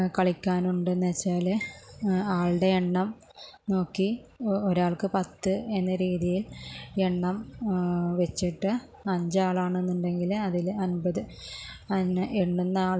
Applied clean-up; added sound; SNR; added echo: none; Marimba, xylophone; 19 dB; none.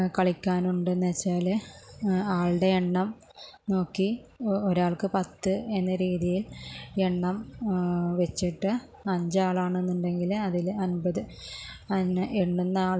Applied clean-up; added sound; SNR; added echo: none; none; none; none.